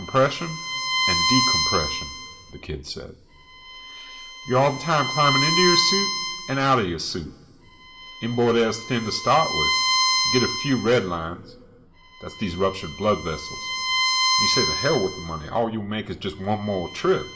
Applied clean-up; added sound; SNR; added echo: none; Bowed string instrument; 2 dB; reverberation time 2.1 s.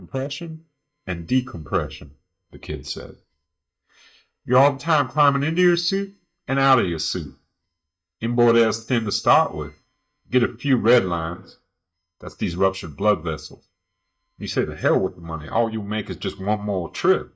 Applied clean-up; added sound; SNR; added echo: neural mask model DeepFilterNet 3.